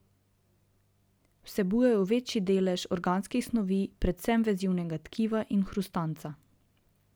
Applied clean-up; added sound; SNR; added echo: none; none; none; none.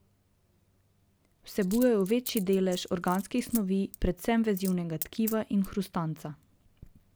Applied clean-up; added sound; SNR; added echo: none; Coin (dropping); 16 dB; none.